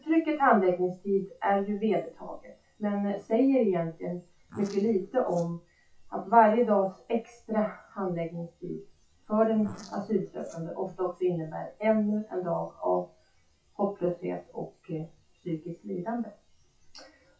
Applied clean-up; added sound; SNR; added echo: classical method WPE with log-MMSE.